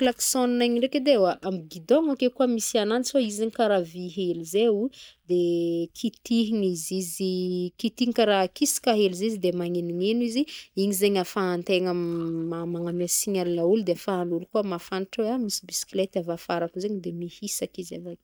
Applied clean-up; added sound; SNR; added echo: neural mask model DeepFilterNet 3.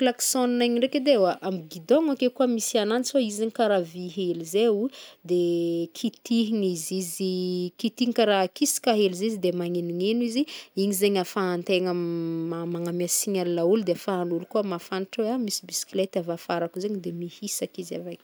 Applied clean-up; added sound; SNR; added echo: none; none; none; none.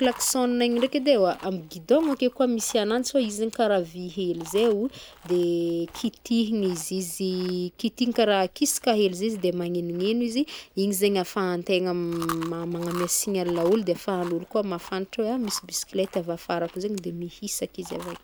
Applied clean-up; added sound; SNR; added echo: none; Chewing, mastication; 20 dB; none.